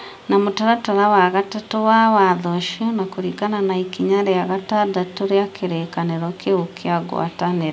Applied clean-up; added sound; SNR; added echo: none; none; none; none.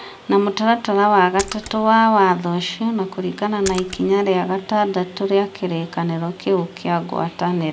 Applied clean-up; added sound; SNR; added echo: none; Splash, splatter; 14 dB; none.